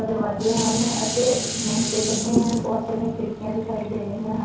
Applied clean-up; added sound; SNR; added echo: none; Dishes, pots, and pans; 4 dB; reverberation time 0.6 s.